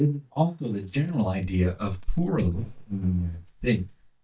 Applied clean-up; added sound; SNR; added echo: neural mask model DeepFilterNet 3.